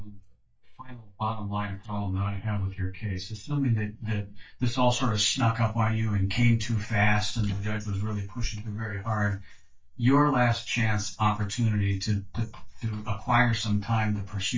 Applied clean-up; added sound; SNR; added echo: neural mask model DeepFilterNet 3.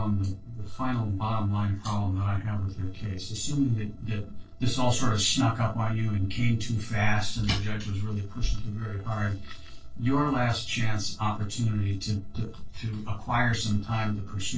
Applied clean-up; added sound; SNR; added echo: neural separator model SepFormer DNS4.